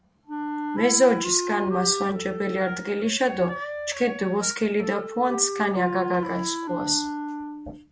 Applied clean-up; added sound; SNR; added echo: none; Wind instrument, woodwind instrument; 6 dB; none.